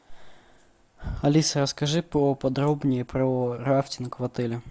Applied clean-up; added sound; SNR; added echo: none; none; none; none.